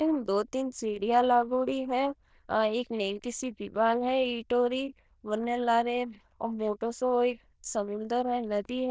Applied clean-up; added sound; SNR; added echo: neural diffusion model UNIVERSE++.